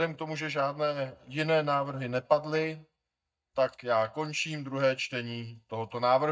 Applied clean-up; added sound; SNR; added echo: neural mask model DeepFilterNet 3.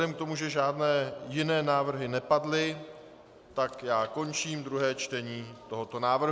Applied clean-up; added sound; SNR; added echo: none; none; none; none.